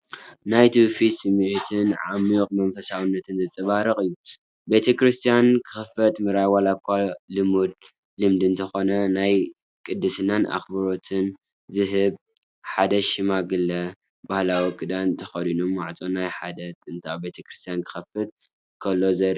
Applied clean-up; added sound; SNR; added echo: none; none; none; none.